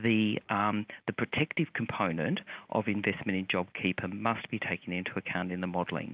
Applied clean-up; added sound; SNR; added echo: none; none; none; none.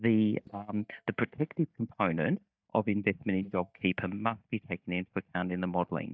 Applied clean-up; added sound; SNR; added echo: neural mask model DeepFilterNet 3.